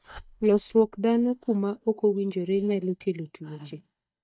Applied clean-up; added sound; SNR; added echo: neural mask model DeepFilterNet 3.